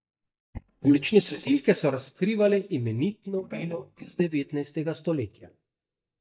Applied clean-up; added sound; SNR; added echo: neural mask model DeepFilterNet 3.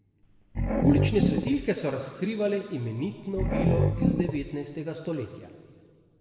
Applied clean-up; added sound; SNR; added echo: none; Growling; -2 dB; reverberation time 2.1 s.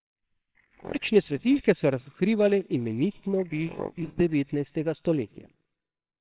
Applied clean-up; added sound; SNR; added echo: neural separator model SepFormer WHAMR!.